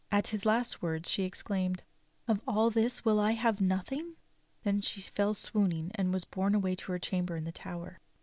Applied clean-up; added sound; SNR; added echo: none; none; none; none.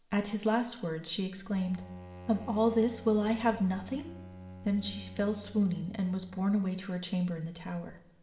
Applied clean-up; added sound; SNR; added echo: none; Bowed string instrument; 18 dB; reverberation time 0.8 s.